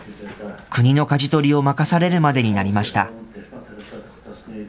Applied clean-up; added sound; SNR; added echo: none; none; none; none.